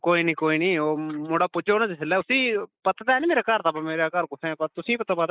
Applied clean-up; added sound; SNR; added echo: neural mask model Resemble Enhance denoiser.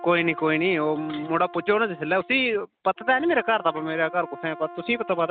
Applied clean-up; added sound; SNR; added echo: none; Brass instrument; 17 dB; none.